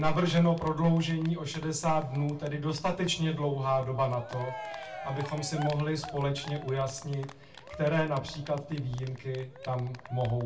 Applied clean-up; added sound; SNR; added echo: none; Cheering; 16 dB; reverberation time 0.2 s.